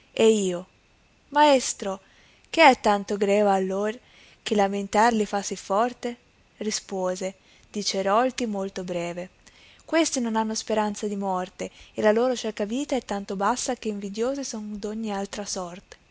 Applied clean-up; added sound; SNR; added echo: none; none; none; none.